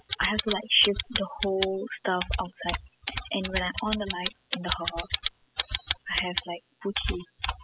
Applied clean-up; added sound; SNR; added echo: classical method spectral subtraction.